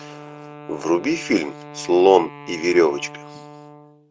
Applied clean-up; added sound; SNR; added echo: none; Wind instrument, woodwind instrument; 18 dB; none.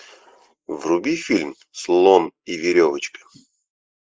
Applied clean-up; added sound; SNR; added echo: neural mask model Resemble Enhance denoiser.